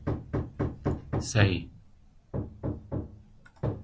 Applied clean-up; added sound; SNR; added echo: none; Hammer; -1 dB; none.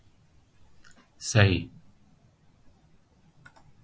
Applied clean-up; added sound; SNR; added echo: none; none; none; none.